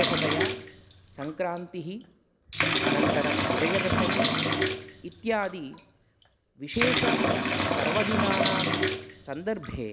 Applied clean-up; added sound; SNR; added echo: none; Bathtub (filling or washing) / Liquid; -4 dB; none.